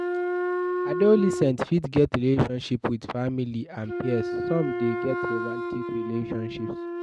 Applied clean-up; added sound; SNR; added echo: neural mask model RNNoise.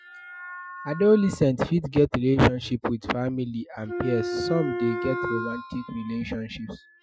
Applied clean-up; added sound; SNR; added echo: classical method Wiener filter.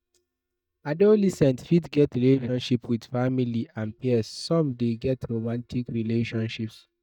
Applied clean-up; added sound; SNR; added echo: neural mask model DeepFilterNet 3.